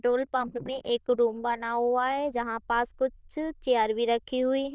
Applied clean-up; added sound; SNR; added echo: neural diffusion model UNIVERSE++.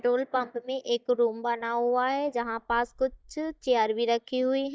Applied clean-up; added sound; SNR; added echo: neural mask model DeepFilterNet 3.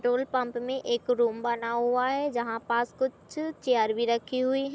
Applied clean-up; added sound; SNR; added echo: none; none; none; none.